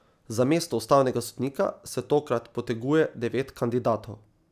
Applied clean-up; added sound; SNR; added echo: none; none; none; none.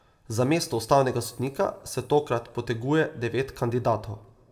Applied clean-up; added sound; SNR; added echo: none; none; none; reverberation time 0.9 s.